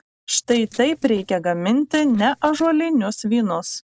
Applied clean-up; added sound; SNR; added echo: neural separator model SepFormer DNS4.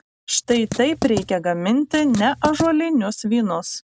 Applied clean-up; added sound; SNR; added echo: none; Writing; 10 dB; none.